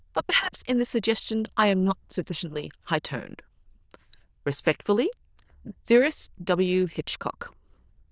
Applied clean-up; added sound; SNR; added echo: neural diffusion model UNIVERSE++.